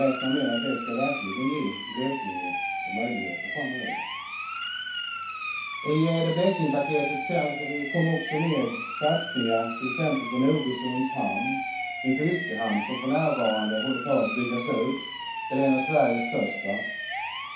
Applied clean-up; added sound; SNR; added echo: none; Siren; 5 dB; reverberation time 0.6 s.